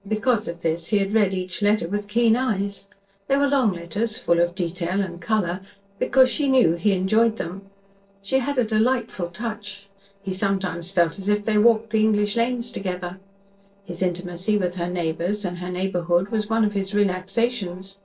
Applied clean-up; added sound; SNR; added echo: neural separator model SepFormer DNS4.